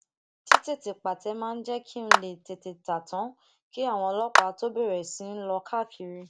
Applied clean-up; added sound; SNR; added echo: none; Clapping; -3 dB; none.